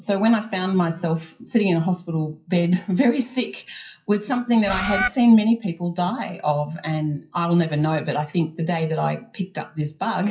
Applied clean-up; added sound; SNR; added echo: classical method WPE with log-MMSE.